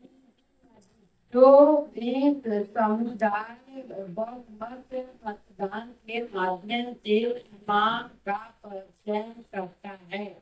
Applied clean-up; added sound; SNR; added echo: neural mask model DeepFilterNet 3.